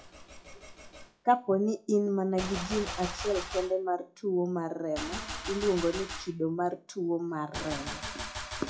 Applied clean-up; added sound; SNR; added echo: classical method WPE with log-MMSE.